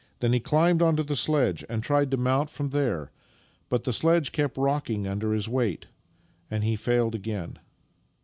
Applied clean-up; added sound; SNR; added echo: none; none; none; none.